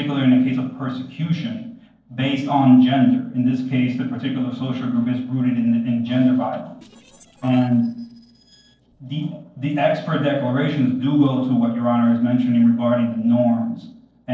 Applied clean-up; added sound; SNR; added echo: neural separator model SepFormer DNS4.